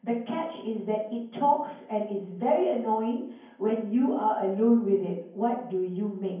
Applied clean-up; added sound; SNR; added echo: none; none; none; reverberation time 0.9 s.